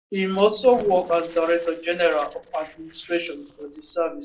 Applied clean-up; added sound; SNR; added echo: neural separator model SepFormer DNS4.